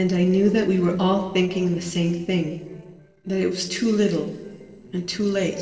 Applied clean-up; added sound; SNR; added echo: neural separator model SepFormer DNS4.